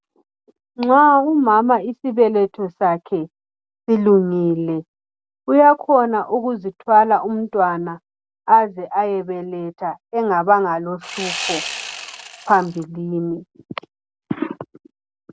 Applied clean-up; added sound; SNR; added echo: none; Sawing; 10 dB; none.